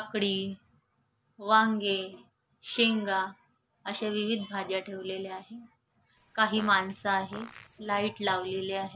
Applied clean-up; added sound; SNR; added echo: none; Fart; 19 dB; none.